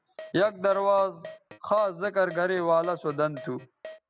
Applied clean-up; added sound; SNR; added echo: none; Keyboard (musical); 19 dB; none.